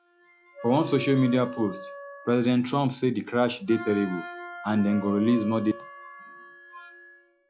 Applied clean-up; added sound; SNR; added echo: classical method log-MMSE.